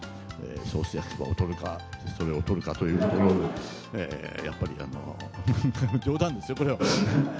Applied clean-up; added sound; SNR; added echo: none; none; none; none.